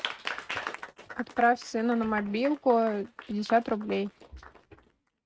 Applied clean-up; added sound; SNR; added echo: neural mask model RNNoise.